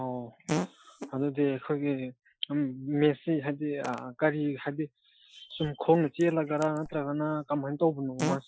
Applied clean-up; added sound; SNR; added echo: classical method Wiener filter.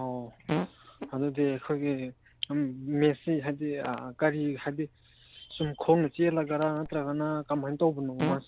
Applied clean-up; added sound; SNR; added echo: none; Fart; 11 dB; none.